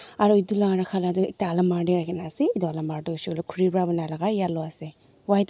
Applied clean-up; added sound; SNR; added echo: none; none; none; none.